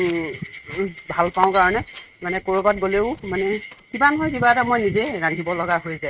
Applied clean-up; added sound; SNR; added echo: neural mask model RNNoise.